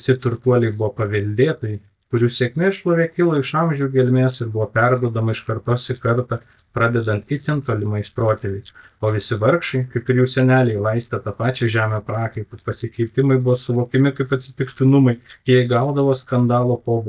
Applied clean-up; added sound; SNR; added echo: neural mask model DeepFilterNet 3.